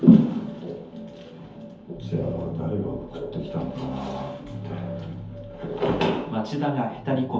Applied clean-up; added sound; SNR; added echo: none; none; none; reverberation time 0.5 s.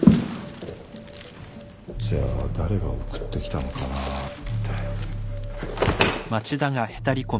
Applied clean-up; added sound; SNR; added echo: none; none; none; none.